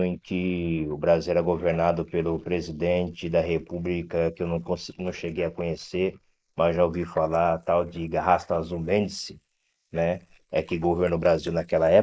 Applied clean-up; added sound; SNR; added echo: neural mask model Resemble Enhance denoiser.